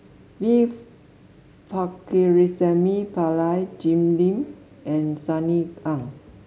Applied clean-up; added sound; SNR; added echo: none; none; none; none.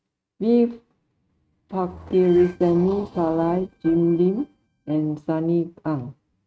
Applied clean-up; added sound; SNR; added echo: neural mask model RNNoise.